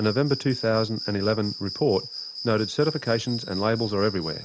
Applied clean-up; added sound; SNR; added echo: none; Cricket; 11 dB; none.